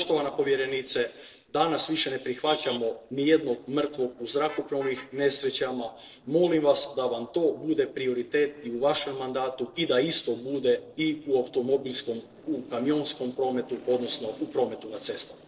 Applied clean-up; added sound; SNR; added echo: neural separator model SepFormer DNS4.